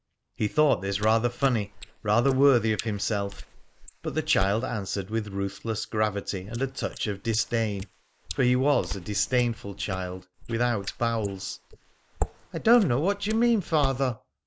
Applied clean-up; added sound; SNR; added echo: neural mask model Resemble Enhance denoiser.